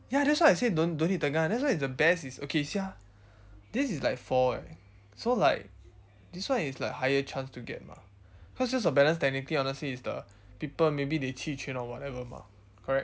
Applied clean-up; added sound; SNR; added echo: none; none; none; none.